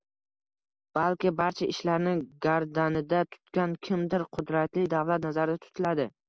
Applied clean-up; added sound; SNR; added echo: none; none; none; none.